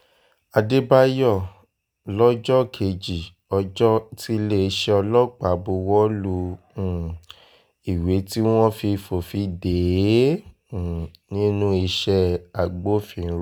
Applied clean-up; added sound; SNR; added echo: none; none; none; none.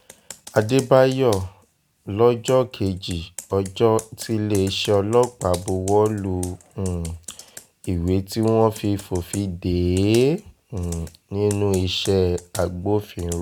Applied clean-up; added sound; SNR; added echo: none; Computer keyboard; 20 dB; none.